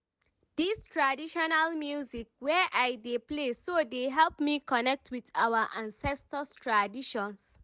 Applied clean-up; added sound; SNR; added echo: none; none; none; none.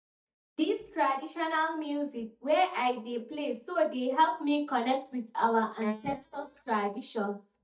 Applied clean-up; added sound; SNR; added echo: neural mask model DeepFilterNet 3.